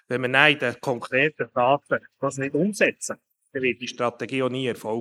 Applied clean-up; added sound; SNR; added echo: neural mask model Resemble Enhance denoiser.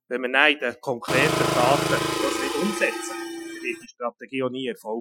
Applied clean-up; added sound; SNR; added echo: classical method Wiener filter.